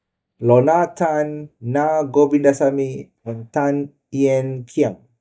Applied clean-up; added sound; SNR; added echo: neural mask model DeepFilterNet 3.